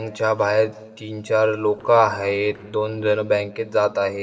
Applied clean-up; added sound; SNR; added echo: neural separator model SepFormer DNS4.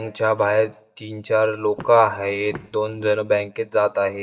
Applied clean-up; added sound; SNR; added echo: neural mask model DeepFilterNet 3.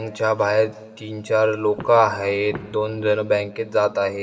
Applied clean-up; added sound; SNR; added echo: none; Walk, footsteps; 18 dB; reverberation time 1.7 s.